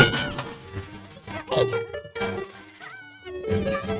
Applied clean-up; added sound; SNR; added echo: neural mask model RNNoise.